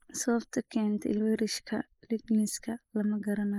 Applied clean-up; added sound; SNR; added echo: neural mask model Resemble Enhance denoiser.